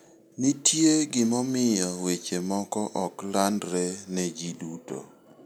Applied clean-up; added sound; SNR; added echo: none; none; none; none.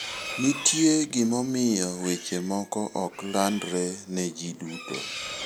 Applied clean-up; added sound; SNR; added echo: none; Hiss + Livestock, farm animals, working animals; 12 dB; none.